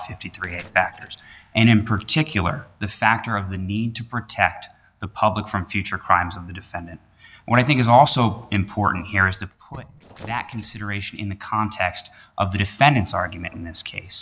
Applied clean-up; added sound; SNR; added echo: neural separator model SepFormer DNS4.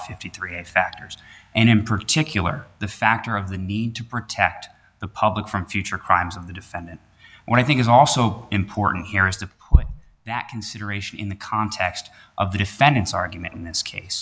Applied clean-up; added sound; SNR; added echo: none; none; none; none.